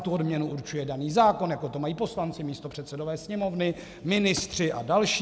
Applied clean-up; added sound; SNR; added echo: none; Thump, thud; 15 dB; none.